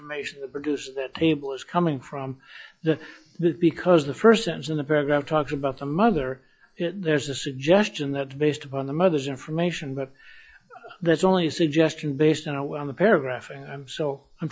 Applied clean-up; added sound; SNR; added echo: classical method log-MMSE.